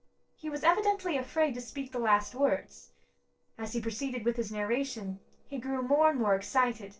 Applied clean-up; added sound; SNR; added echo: neural separator model SepFormer DNS4.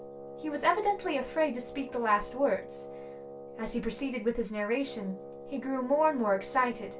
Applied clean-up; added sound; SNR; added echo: none; Wind instrument, woodwind instrument; 13 dB; reverberation time 0.2 s.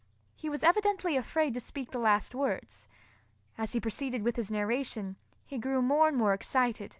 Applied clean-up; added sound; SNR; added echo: none; none; none; none.